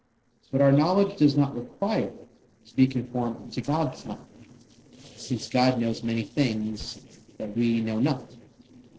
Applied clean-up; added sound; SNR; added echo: neural separator model SepFormer DNS4.